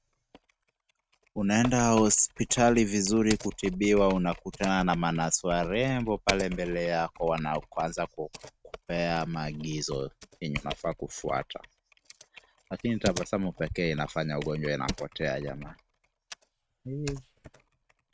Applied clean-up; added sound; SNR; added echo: neural mask model RNNoise.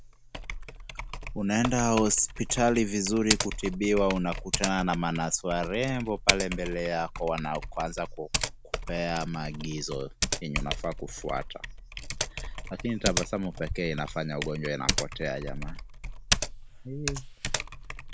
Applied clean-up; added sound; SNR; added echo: none; Typing; 3 dB; none.